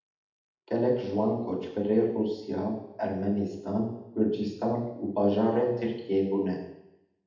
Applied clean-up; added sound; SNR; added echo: none; none; none; reverberation time 0.8 s.